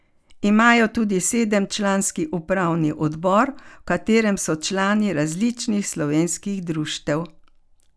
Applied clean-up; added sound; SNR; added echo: none; none; none; none.